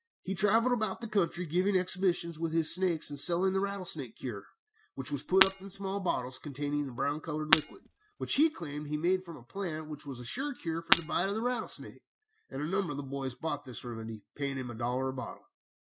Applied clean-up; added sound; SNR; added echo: none; Shatter; 3 dB; none.